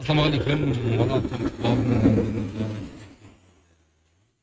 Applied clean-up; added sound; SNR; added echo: neural mask model RNNoise.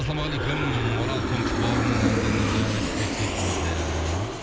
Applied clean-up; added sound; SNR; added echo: none; Aircraft; -2 dB; none.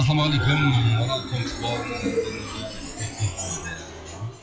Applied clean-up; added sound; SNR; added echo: classical method log-MMSE.